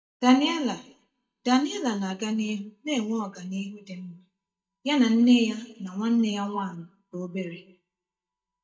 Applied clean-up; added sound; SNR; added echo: neural mask model DeepFilterNet 3.